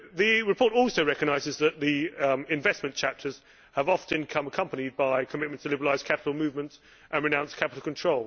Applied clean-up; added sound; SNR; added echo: none; none; none; none.